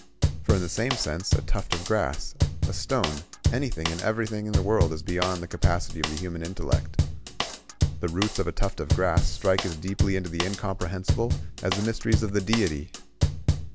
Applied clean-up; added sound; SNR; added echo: none; Drum kit; 1 dB; none.